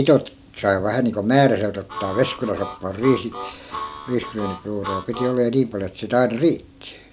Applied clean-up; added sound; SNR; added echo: none; Harmonica; 11 dB; none.